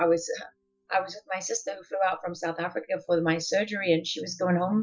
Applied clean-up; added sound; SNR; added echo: classical method Wiener filter.